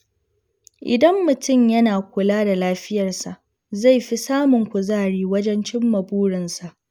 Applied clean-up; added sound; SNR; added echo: none; none; none; none.